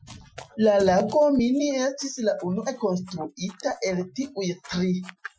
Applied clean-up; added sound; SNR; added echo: classical method Wiener filter.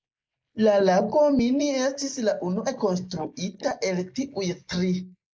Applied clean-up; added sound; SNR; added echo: neural mask model Resemble Enhance denoiser.